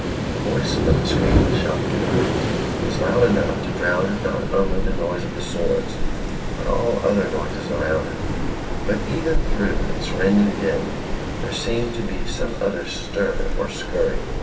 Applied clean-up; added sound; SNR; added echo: none; Waves, surf; -1 dB; reverberation time 2.5 s.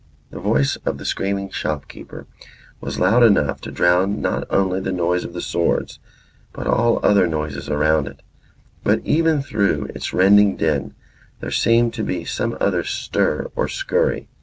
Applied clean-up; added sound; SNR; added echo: none; none; none; none.